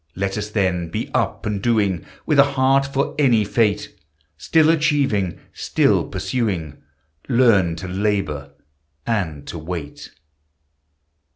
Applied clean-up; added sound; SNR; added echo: none; none; none; none.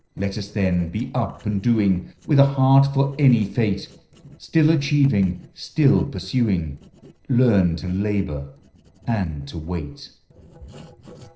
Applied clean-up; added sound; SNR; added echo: neural separator model SepFormer DNS4.